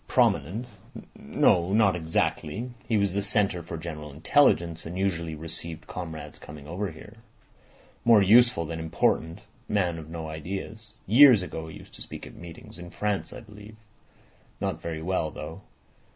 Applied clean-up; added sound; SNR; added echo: none; none; none; none.